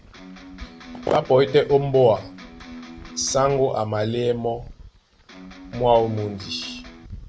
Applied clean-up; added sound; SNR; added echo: none; Glass + Electric guitar; 17 dB; none.